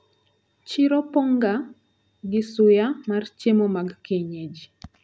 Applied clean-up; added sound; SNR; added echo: none; none; none; none.